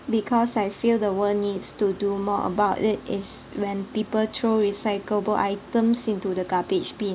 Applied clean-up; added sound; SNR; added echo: none; none; none; none.